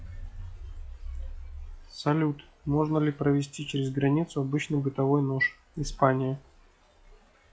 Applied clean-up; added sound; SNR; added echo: classical method log-MMSE.